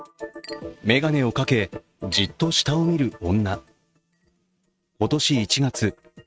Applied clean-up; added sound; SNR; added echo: neural mask model RNNoise.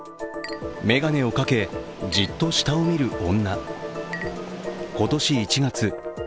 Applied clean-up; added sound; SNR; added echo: none; Chink, clink; 20 dB; none.